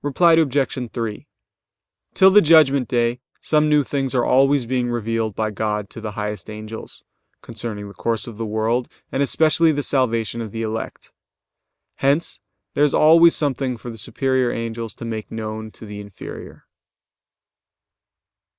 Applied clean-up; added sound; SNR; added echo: neural mask model Resemble Enhance denoiser.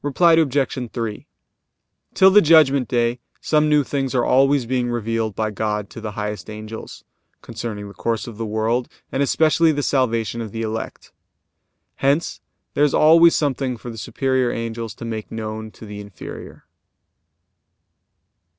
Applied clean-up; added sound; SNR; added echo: none; none; none; none.